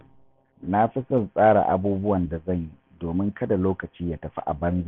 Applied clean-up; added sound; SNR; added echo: none; none; none; none.